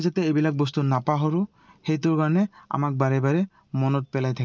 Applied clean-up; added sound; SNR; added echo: none; none; none; none.